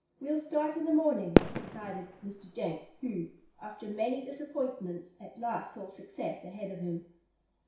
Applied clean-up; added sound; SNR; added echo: none; Fireworks; -4 dB; reverberation time 0.6 s.